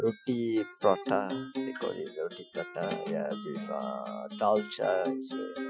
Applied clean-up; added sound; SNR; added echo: classical method Wiener filter.